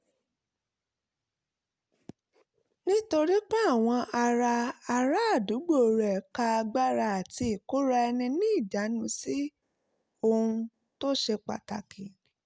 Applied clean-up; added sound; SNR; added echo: none; none; none; none.